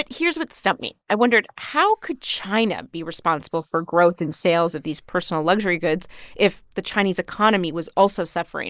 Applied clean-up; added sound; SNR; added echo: neural mask model Resemble Enhance denoiser.